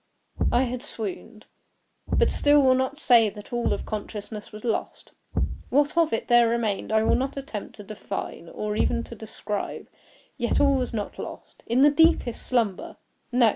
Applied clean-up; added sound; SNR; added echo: none; Thump, thud; 6 dB; none.